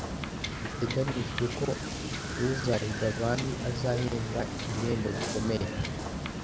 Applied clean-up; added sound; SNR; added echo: none; Wind / Boat, Water vehicle; 3 dB; none.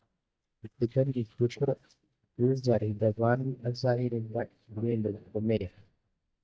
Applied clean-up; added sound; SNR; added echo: neural mask model DeepFilterNet 3.